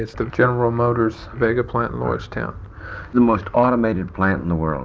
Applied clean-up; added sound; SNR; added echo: none; none; none; none.